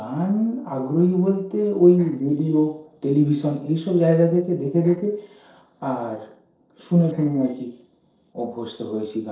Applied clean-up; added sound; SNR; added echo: neural separator model SepFormer DNS4.